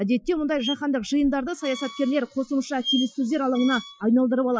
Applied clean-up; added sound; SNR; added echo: classical method Wiener filter.